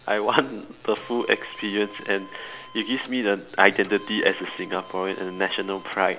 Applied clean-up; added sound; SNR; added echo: none; Printer; 20 dB; none.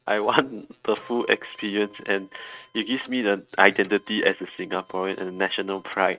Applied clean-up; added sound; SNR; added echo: neural mask model RNNoise.